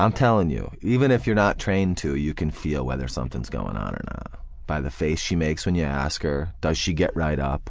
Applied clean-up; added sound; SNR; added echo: none; none; none; none.